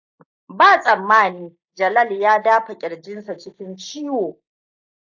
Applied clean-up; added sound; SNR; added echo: neural mask model Resemble Enhance denoiser.